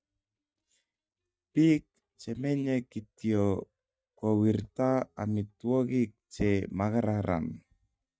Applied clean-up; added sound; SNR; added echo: neural mask model DeepFilterNet 3.